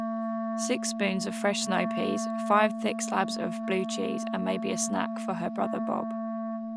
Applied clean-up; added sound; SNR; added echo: none; Wind instrument, woodwind instrument; 2 dB; none.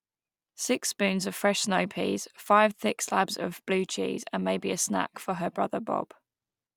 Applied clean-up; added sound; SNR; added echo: none; none; none; none.